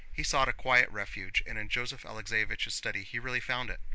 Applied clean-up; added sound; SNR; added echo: none; none; none; none.